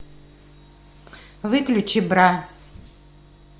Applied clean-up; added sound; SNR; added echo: none; none; none; none.